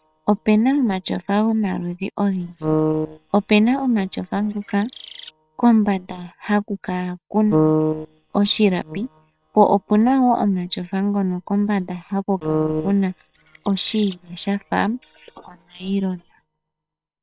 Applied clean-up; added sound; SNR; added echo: neural separator model SepFormer WHAM!.